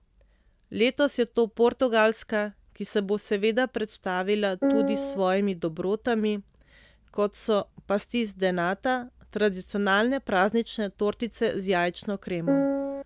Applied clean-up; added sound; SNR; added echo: none; Piano; -2 dB; none.